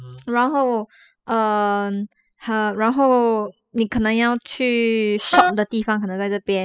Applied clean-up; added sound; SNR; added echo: classical method spectral subtraction.